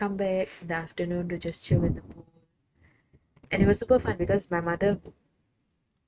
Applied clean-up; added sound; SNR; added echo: neural mask model RNNoise.